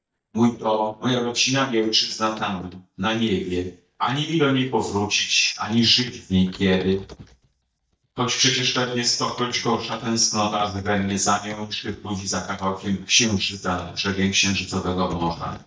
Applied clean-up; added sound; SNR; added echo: neural mask model DeepFilterNet 3.